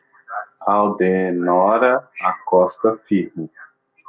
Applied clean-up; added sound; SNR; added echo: none; none; none; none.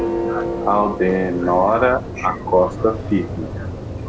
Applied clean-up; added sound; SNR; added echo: none; Church bell; 6 dB; none.